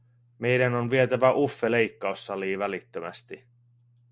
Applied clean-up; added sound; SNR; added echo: none; none; none; none.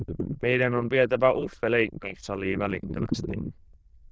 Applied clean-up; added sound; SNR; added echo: neural diffusion model UNIVERSE++.